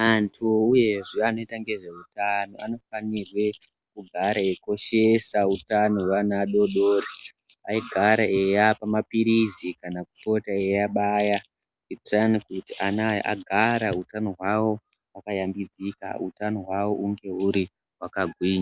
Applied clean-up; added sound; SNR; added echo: none; none; none; none.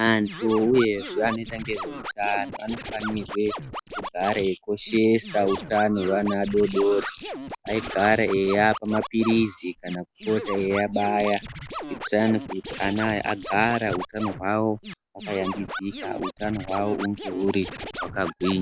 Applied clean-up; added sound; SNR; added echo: none; Scratching (performance technique); 11 dB; none.